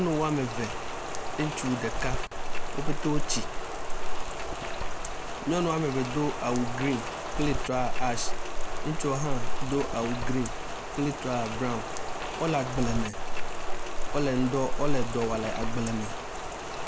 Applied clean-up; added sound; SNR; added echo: none; Rain; -3 dB; none.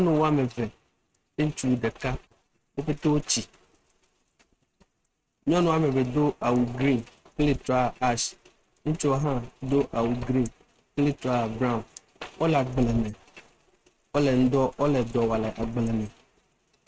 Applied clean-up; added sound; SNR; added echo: neural mask model RNNoise.